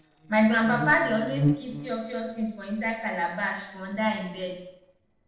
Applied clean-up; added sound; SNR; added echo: neural separator model SepFormer DNS4.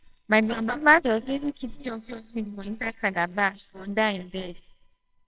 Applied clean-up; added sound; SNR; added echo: neural separator model SepFormer WHAMR!.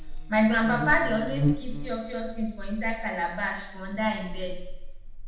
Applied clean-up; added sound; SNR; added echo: none; Buzz; 3 dB; reverberation time 0.8 s.